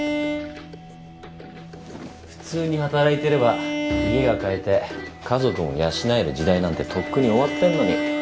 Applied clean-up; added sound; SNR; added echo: none; Bowed string instrument; 6 dB; none.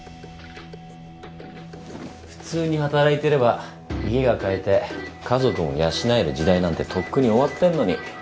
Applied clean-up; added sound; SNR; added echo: none; none; none; none.